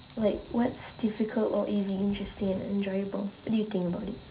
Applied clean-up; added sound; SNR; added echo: none; Rain; 18 dB; reverberation time 0.3 s.